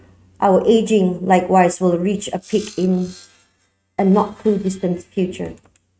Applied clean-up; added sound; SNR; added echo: neural mask model RNNoise.